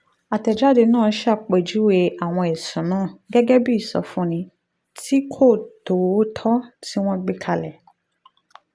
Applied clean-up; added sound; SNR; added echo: none; none; none; none.